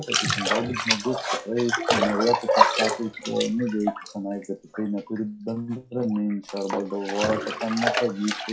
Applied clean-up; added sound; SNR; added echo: classical method WPE with log-MMSE.